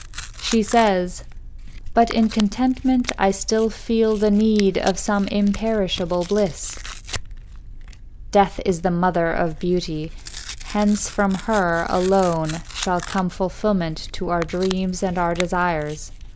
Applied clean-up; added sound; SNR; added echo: none; Tearing; 12 dB; none.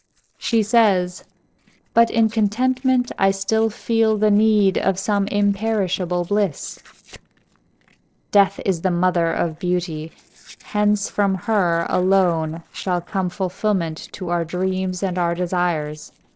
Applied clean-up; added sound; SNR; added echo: neural separator model SepFormer DNS4.